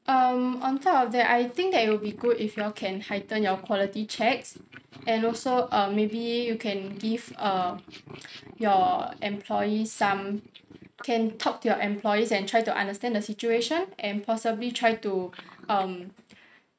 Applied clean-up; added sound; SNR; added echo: neural mask model RNNoise.